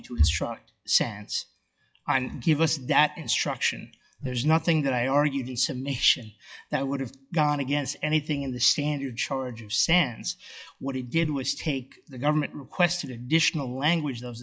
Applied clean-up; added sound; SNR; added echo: classical method log-MMSE.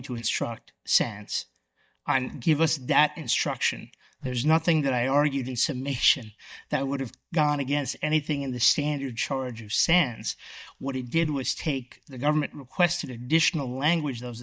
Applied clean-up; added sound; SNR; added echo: neural mask model DeepFilterNet 3.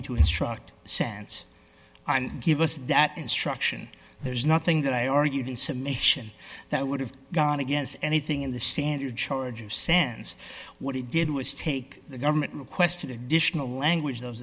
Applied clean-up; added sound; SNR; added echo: none; Whoosh, swoosh, swish; 16 dB; none.